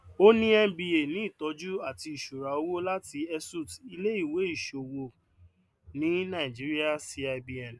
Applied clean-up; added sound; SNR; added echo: none; none; none; none.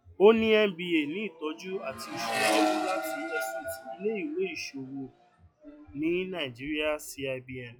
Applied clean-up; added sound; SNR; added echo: classical method log-MMSE.